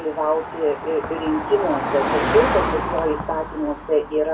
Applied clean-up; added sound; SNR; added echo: none; Car passing by; 4 dB; reverberation time 0.2 s.